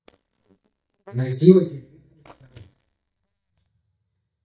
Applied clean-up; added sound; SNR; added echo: neural mask model DeepFilterNet 3.